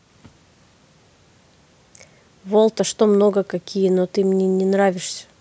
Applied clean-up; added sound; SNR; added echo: none; none; none; none.